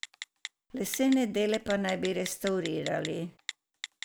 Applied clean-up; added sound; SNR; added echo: none; Telephone; 13 dB; none.